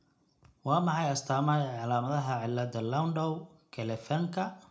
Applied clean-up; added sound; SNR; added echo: none; none; none; reverberation time 0.3 s.